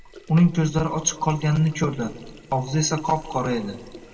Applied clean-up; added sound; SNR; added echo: none; Sink (filling or washing); 19 dB; reverberation time 1.4 s.